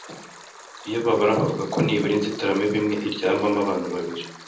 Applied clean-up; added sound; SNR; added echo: none; Stream; 18 dB; reverberation time 0.6 s.